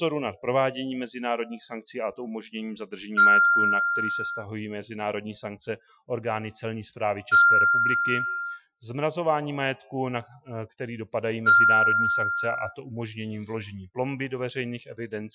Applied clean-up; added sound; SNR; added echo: classical method Wiener filter.